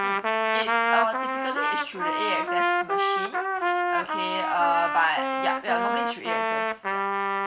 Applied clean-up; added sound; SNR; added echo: none; Trumpet; -4 dB; none.